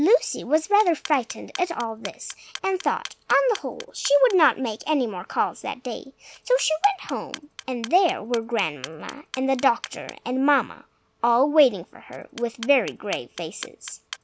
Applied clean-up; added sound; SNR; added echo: none; Clock; 19 dB; none.